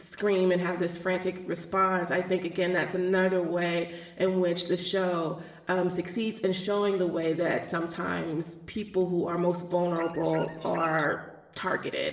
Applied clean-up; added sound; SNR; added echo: neural separator model SepFormer DNS4.